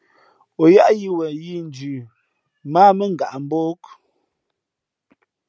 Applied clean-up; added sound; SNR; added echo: none; none; none; none.